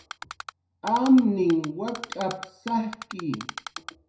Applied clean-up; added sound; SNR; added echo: none; Typing; 14 dB; reverberation time 0.5 s.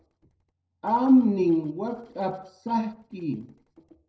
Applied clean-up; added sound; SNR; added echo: neural separator model SepFormer DNS4.